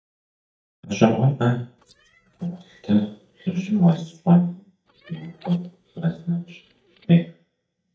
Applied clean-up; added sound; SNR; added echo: neural mask model DeepFilterNet 3.